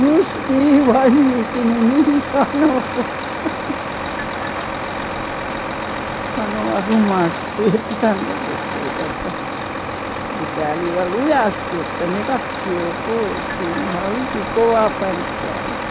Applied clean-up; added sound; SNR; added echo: none; Truck; 5 dB; none.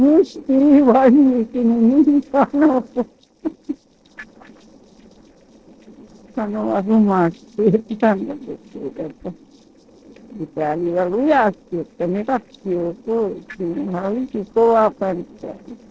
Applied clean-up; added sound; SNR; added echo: neural separator model SepFormer DNS4.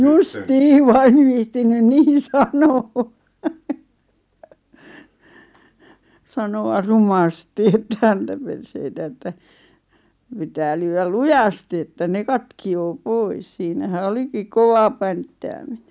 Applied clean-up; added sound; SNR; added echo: none; none; none; none.